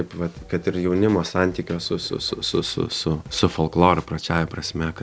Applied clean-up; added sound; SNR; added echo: none; none; none; none.